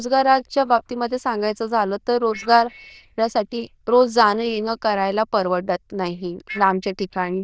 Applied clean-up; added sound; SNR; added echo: neural diffusion model UNIVERSE++.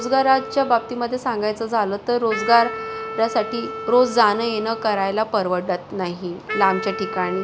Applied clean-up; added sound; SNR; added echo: none; Wind instrument, woodwind instrument; 11 dB; none.